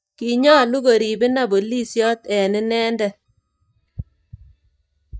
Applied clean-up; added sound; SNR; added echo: neural mask model DeepFilterNet 3.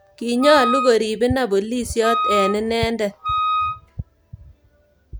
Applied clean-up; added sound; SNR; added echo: none; Wind instrument, woodwind instrument; 2 dB; none.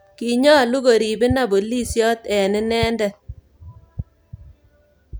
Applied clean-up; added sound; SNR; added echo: none; none; none; none.